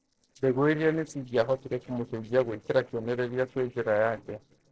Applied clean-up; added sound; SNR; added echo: neural separator model SepFormer DNS4.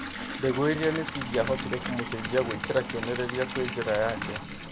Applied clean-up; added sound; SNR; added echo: none; Bathtub (filling or washing) / Water tap, faucet + Tools; 5 dB; none.